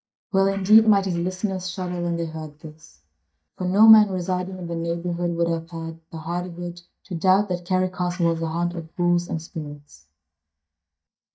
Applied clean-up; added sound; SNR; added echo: neural mask model DeepFilterNet 3.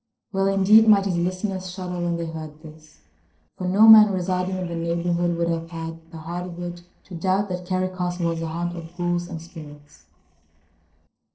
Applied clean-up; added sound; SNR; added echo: neural separator model SepFormer DNS4.